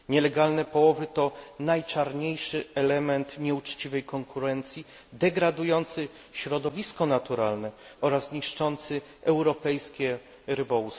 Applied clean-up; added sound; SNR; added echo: none; none; none; none.